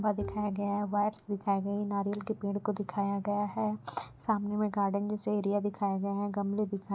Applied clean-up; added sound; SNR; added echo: none; Bowed string instrument; 15 dB; none.